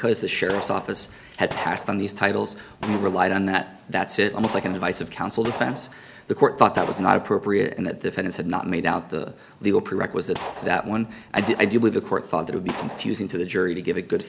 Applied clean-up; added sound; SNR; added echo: none; Gunshot, gunfire; 14 dB; none.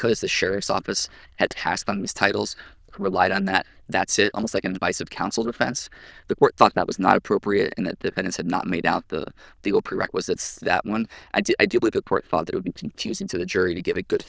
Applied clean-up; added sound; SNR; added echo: neural diffusion model UNIVERSE++.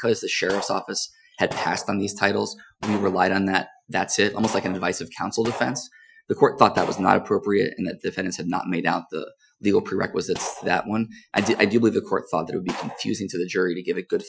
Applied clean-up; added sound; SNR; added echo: classical method Wiener filter.